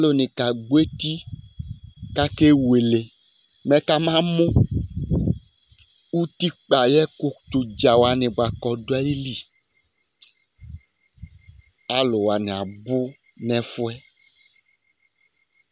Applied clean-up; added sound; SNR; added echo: none; none; none; none.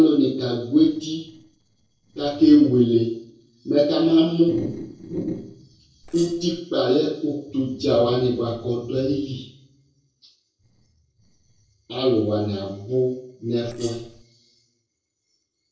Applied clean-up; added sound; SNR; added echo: neural separator model SepFormer DNS4.